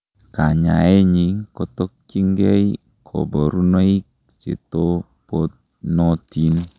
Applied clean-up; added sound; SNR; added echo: none; none; none; none.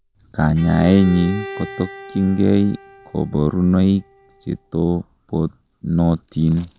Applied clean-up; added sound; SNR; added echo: none; Bowed string instrument; 18 dB; none.